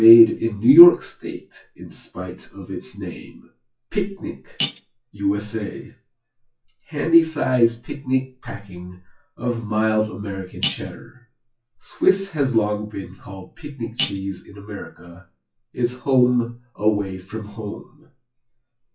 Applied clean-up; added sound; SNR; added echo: classical method WPE with log-MMSE.